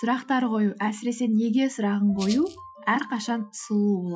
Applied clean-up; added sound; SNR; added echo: classical method Wiener filter.